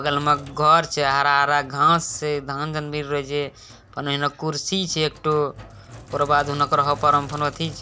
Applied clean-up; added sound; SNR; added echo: none; Sink (filling or washing); 20 dB; none.